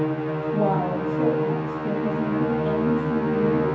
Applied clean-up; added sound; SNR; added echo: none; Musical instrument; -3 dB; reverberation time 0.9 s.